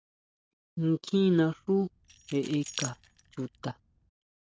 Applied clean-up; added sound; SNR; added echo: none; Keys jangling; 15 dB; none.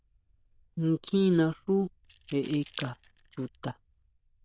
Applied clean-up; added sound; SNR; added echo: neural diffusion model UNIVERSE++.